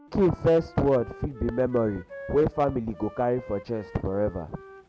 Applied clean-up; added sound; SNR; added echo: none; Wind instrument, woodwind instrument; 19 dB; none.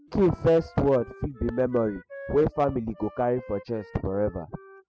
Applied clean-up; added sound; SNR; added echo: classical method spectral subtraction.